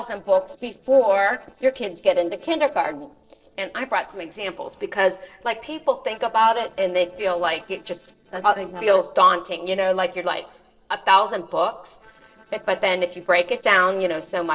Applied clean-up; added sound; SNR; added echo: neural separator model SepFormer DNS4.